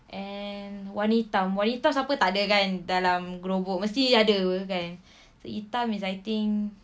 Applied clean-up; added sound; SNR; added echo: none; none; none; none.